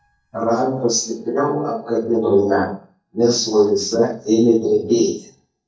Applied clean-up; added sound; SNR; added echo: neural mask model DeepFilterNet 3.